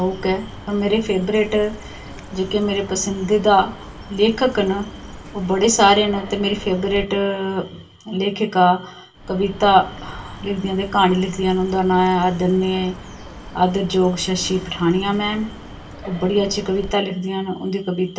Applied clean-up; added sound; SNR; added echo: none; Chirp, tweet; 17 dB; reverberation time 0.2 s.